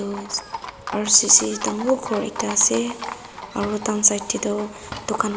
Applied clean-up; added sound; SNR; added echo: none; Livestock, farm animals, working animals; 12 dB; none.